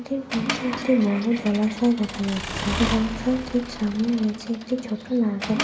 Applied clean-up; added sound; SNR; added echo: none; Accelerating, revving, vroom / Mechanisms; 8 dB; none.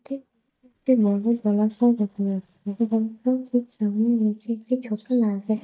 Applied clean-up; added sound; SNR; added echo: neural mask model DeepFilterNet 3.